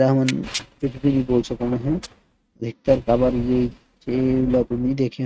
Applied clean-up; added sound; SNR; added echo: neural mask model RNNoise.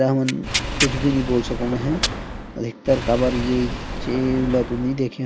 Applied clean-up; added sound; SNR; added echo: none; Engine / Car + Tearing; 5 dB; none.